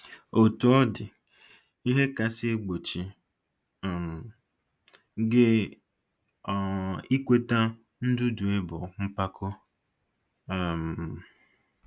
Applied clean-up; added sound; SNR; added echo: none; none; none; none.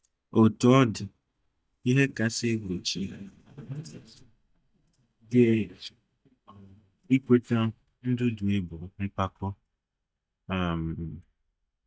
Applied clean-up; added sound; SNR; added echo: neural mask model DeepFilterNet 3.